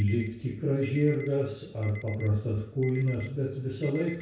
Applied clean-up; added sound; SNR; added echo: none; Alarm; 20 dB; reverberation time 0.6 s.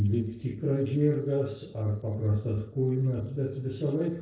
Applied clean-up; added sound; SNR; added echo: neural separator model SepFormer DNS4.